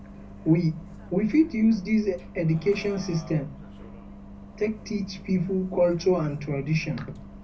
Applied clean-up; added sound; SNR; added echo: none; Bus; 16 dB; reverberation time 0.4 s.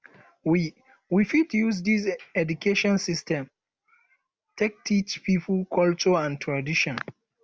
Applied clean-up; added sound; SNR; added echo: none; none; none; none.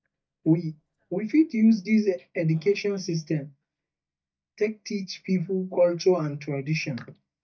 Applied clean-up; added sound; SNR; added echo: neural mask model DeepFilterNet 3.